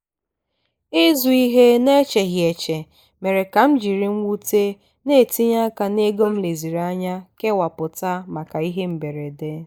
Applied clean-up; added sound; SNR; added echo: neural mask model Resemble Enhance denoiser.